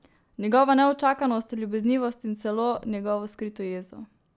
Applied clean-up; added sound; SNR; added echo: none; none; none; none.